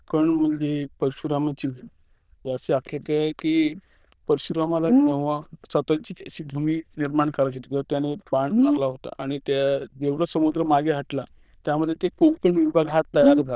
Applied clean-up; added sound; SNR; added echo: neural diffusion model UNIVERSE++.